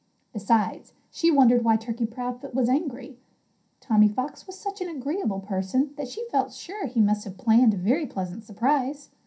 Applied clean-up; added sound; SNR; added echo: none; none; none; reverberation time 0.3 s.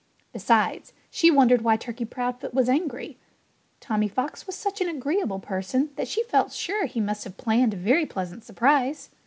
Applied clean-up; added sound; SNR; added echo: none; none; none; none.